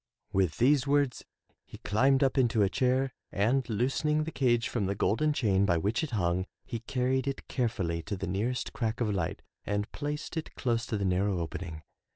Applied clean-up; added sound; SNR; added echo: none; none; none; none.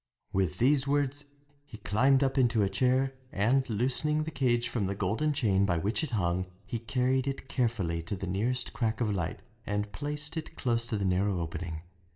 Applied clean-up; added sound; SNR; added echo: none; none; none; reverberation time 0.5 s.